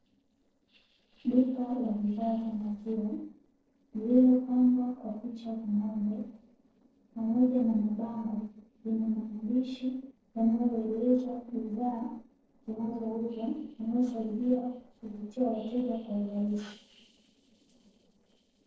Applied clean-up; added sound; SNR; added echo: neural separator model SepFormer DNS4.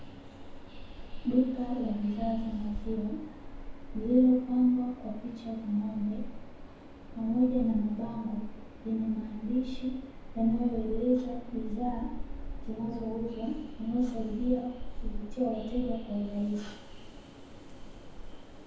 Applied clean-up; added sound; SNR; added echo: none; Train; 8 dB; reverberation time 1.7 s.